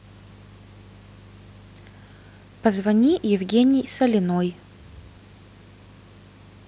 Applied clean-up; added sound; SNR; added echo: none; none; none; none.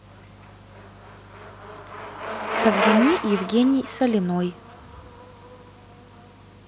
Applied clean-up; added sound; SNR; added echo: none; Bicycle; 5 dB; none.